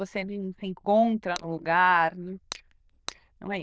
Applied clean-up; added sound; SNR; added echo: neural diffusion model UNIVERSE++.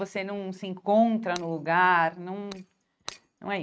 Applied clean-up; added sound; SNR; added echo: neural mask model RNNoise.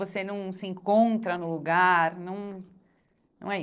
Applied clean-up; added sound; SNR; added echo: neural separator model SepFormer DNS4.